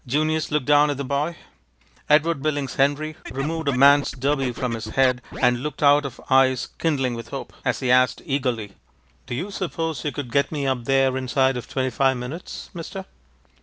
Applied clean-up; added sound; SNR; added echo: none; Scratching (performance technique); 11 dB; none.